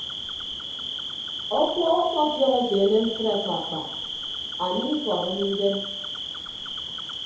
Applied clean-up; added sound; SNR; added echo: none; Cricket; 6 dB; reverberation time 0.8 s.